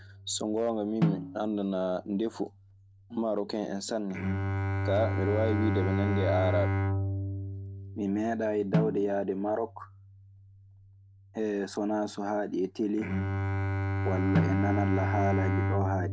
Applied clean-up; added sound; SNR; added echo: none; Snare drum + Bowed string instrument; 0 dB; none.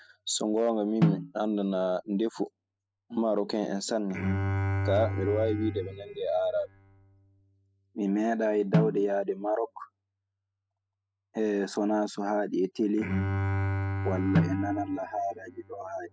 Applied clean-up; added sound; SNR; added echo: classical method spectral subtraction.